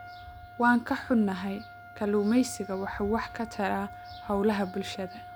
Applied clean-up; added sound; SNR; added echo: none; Trumpet; 17 dB; none.